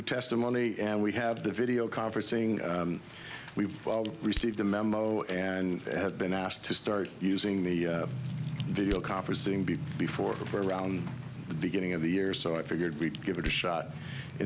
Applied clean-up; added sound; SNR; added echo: none; Crack; 18 dB; none.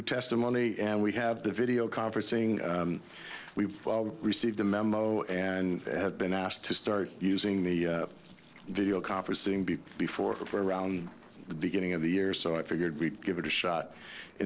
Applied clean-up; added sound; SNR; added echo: neural separator model SepFormer DNS4.